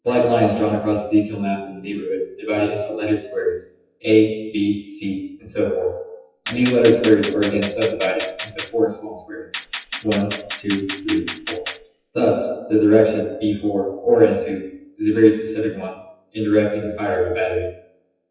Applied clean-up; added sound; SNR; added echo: classical method WPE with log-MMSE.